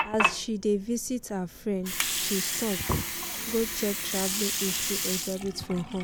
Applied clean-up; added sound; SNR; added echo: none; Water; 1 dB; none.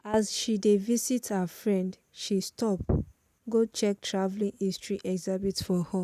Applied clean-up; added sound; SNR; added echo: none; none; none; none.